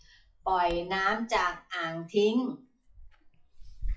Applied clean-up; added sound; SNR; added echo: classical method WPE with log-MMSE.